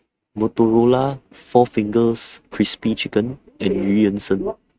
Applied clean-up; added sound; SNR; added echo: neural mask model RNNoise.